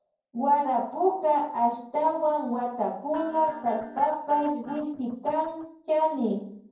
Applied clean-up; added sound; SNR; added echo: neural separator model SepFormer DNS4.